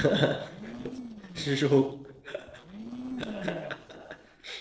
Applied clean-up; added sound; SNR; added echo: neural separator model SepFormer DNS4.